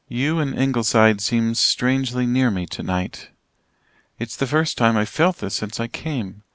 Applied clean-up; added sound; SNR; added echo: none; none; none; none.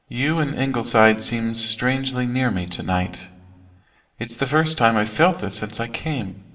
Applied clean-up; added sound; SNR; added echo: none; none; none; reverberation time 1.8 s.